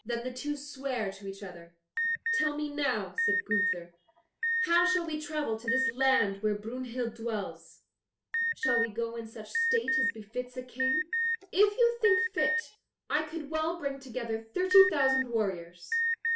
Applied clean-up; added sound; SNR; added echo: none; Alarm; 2 dB; reverberation time 0.2 s.